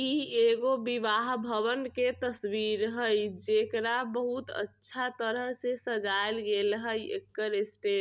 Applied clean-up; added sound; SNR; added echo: none; none; none; none.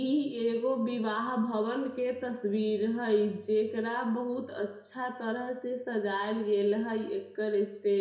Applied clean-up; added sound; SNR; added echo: none; none; none; reverberation time 0.7 s.